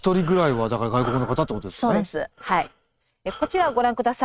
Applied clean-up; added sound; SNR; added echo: neural mask model RNNoise.